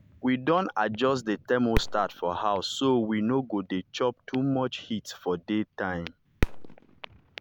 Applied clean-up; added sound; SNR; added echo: none; Fireworks; 8 dB; none.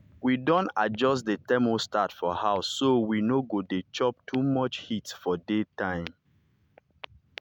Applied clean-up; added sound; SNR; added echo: none; none; none; none.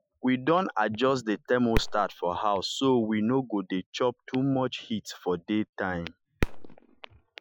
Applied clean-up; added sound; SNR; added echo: classical method Wiener filter.